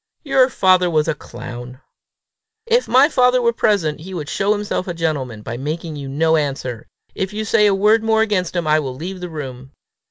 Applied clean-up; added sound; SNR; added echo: none; none; none; none.